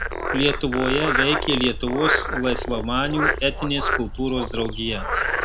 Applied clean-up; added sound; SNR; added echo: none; Frog; 1 dB; none.